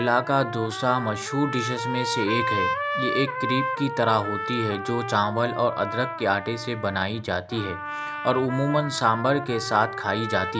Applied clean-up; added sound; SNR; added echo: none; Trumpet; 5 dB; none.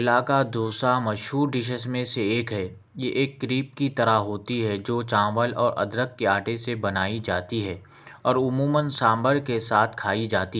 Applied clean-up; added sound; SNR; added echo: none; none; none; none.